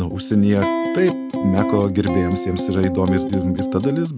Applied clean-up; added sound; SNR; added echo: none; Electric guitar; 4 dB; none.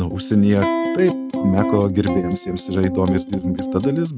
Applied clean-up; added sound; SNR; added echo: neural mask model RNNoise.